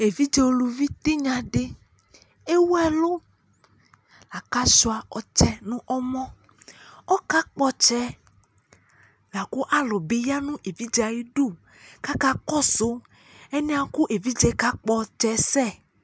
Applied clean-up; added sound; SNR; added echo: none; none; none; none.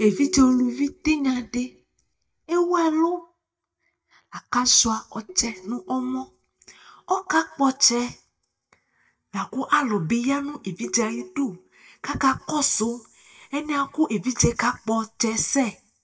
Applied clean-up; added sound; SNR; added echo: neural mask model DeepFilterNet 3.